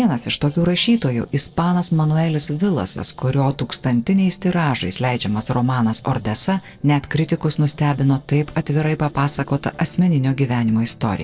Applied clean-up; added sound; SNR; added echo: neural separator model SepFormer DNS4.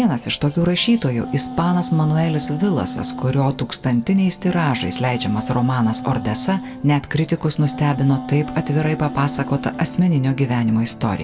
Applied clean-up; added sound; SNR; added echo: none; Wind instrument, woodwind instrument; 12 dB; reverberation time 1.8 s.